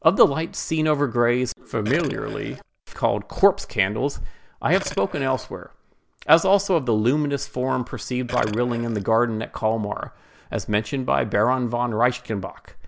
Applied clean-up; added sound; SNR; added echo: none; Burping, eructation; 14 dB; none.